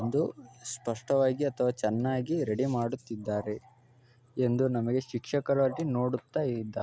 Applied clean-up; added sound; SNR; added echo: none; none; none; none.